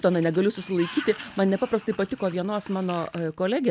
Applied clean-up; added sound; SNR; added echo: none; Sliding door; 18 dB; none.